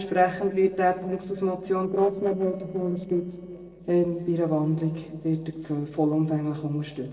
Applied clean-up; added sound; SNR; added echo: neural separator model SepFormer DNS4.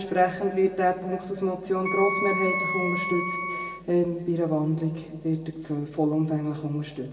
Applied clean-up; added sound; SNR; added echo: none; Wind instrument, woodwind instrument; 3 dB; reverberation time 2.3 s.